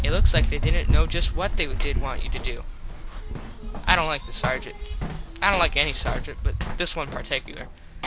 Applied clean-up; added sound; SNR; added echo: none; Run; -4 dB; none.